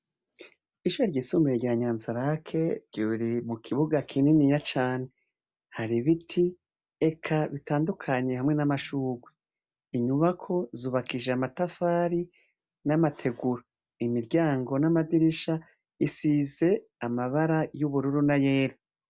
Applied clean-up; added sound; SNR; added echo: none; none; none; none.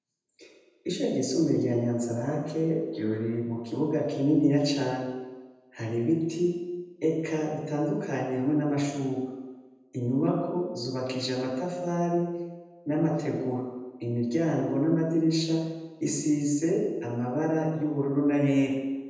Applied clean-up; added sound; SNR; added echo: none; none; none; reverberation time 1.0 s.